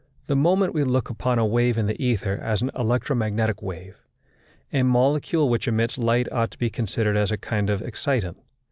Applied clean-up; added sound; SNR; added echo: none; none; none; none.